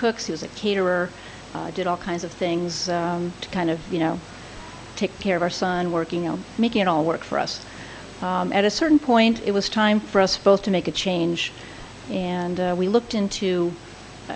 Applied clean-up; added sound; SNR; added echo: none; none; none; none.